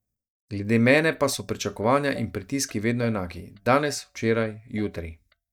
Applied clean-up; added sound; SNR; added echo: neural mask model DeepFilterNet 3.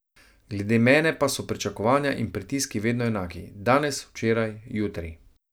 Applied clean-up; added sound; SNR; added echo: none; none; none; none.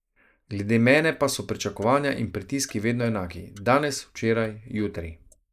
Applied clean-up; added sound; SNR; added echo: neural mask model Resemble Enhance denoiser.